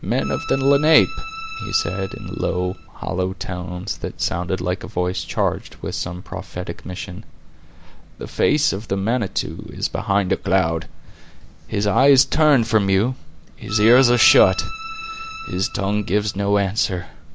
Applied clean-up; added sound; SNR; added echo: none; Bowed string instrument; 12 dB; none.